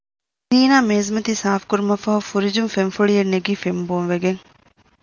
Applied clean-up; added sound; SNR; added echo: none; none; none; none.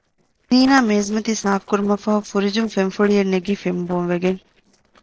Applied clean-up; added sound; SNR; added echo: neural separator model SepFormer DNS4.